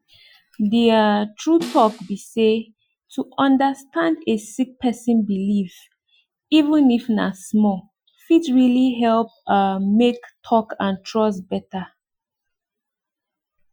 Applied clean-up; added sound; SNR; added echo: classical method Wiener filter.